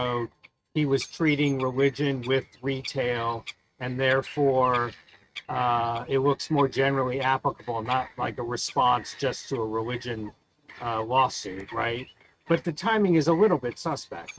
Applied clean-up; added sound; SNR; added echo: neural mask model RNNoise.